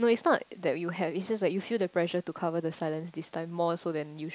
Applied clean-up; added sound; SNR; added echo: none; none; none; none.